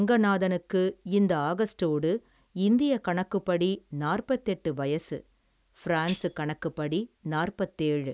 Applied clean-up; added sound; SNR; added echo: none; Tambourine; 3 dB; none.